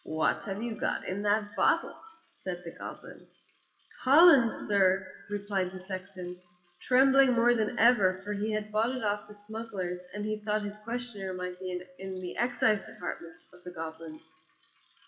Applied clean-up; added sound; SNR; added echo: classical method WPE with log-MMSE.